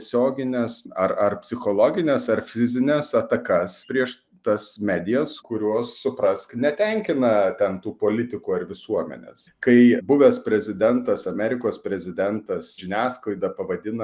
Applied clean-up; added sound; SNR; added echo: none; none; none; none.